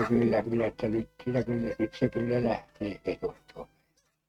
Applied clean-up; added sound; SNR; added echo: neural mask model RNNoise.